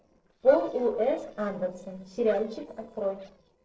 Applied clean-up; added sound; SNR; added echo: neural separator model SepFormer DNS4.